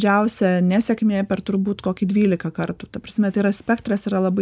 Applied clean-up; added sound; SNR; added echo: none; none; none; none.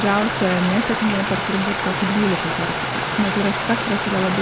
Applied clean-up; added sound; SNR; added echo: none; Stream; 1 dB; none.